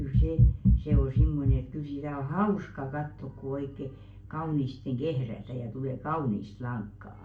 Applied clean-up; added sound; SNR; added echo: none; none; none; reverberation time 0.3 s.